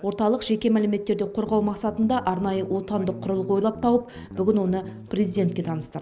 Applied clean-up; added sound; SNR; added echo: none; Guitar; 16 dB; none.